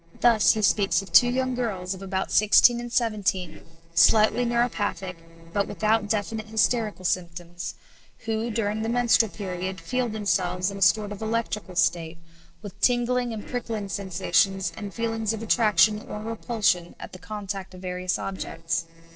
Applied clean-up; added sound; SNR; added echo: neural separator model SepFormer DNS4.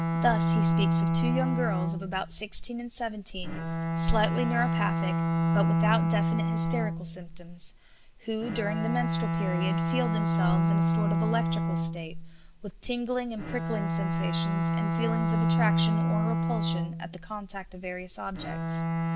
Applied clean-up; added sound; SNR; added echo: none; Bowed string instrument; -3 dB; none.